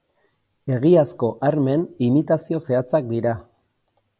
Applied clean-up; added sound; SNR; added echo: none; none; none; none.